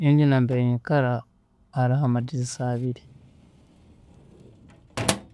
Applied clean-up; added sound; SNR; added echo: none; Drawer open or close; 12 dB; none.